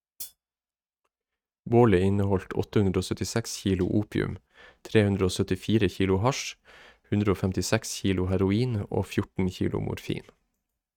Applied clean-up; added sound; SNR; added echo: neural mask model RNNoise.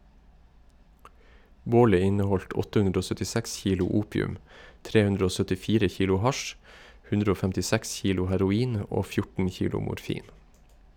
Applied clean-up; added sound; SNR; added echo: none; none; none; none.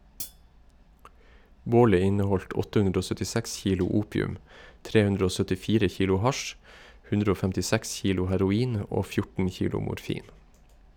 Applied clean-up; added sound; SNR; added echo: none; Hi-hat; 14 dB; none.